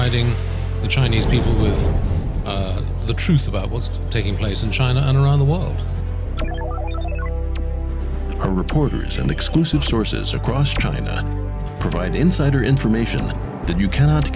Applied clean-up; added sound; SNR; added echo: none; none; none; none.